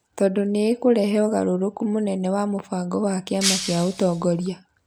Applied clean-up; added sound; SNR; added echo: none; Shatter; 6 dB; none.